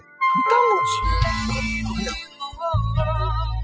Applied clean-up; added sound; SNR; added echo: classical method spectral subtraction.